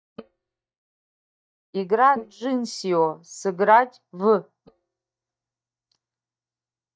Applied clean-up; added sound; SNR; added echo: neural mask model DeepFilterNet 3.